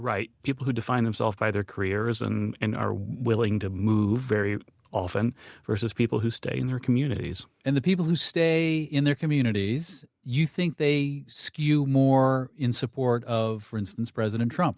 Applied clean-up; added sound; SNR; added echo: none; none; none; none.